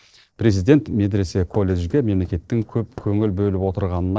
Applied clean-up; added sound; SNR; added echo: neural separator model SepFormer DNS4.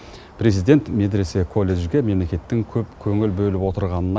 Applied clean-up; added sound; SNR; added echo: none; none; none; none.